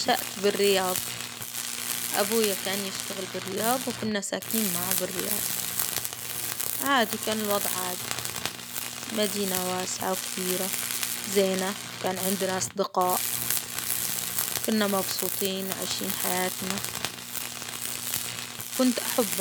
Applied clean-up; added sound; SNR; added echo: none; Tools; 1 dB; none.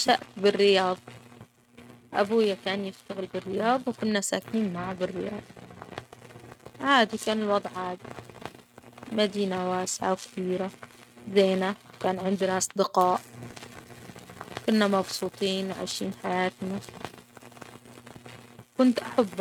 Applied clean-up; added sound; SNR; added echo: neural mask model RNNoise.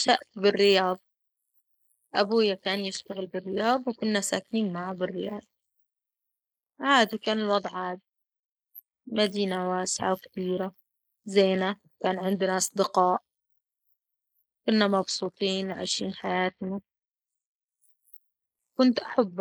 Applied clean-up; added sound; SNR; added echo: neural mask model Resemble Enhance denoiser.